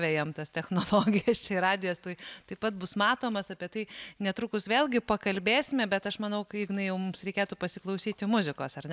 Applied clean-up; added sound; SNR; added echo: none; none; none; none.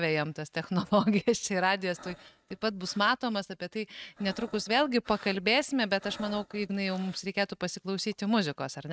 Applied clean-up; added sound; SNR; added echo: neural mask model RNNoise.